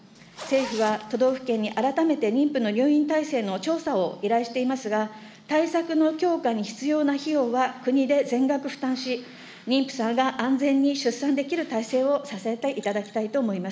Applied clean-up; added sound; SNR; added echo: none; Zipper (clothing); 17 dB; none.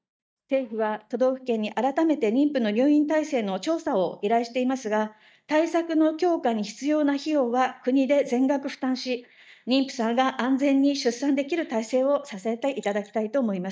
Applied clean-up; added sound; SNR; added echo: neural mask model DeepFilterNet 3.